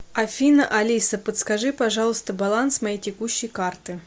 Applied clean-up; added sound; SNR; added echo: none; none; none; none.